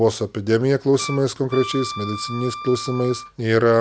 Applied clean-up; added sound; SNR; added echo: none; Wind instrument, woodwind instrument; 13 dB; none.